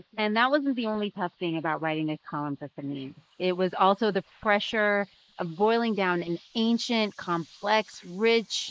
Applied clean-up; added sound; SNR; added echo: neural mask model Resemble Enhance denoiser.